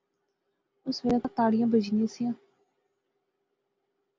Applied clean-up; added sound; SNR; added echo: none; none; none; none.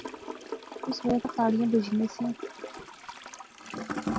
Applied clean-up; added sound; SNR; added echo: none; Toilet flush / Gurgling; 7 dB; none.